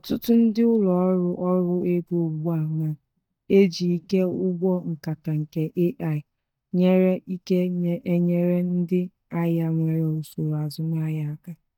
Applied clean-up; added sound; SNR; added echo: neural mask model DeepFilterNet 3.